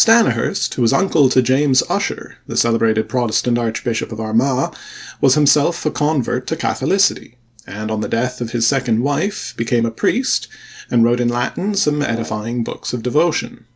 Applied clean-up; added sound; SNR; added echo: none; Brass instrument; 18 dB; none.